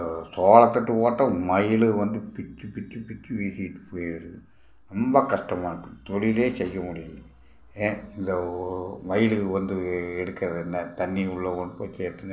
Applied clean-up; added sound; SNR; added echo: none; none; none; none.